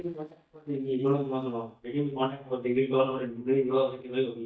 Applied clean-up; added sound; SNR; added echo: neural mask model DeepFilterNet 3.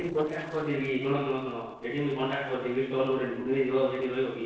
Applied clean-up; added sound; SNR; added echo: neural separator model SepFormer DNS4.